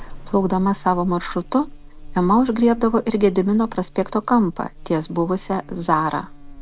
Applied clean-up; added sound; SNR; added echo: none; Buzz; 16 dB; none.